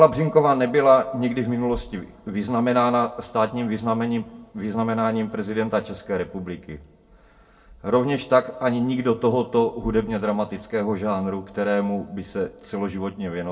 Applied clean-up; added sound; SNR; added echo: none; none; none; reverberation time 0.2 s.